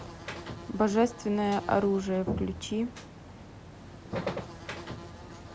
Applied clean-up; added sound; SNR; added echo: none; Buzz; 8 dB; none.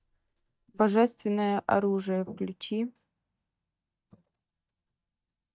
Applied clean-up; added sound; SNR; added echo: neural mask model DeepFilterNet 3.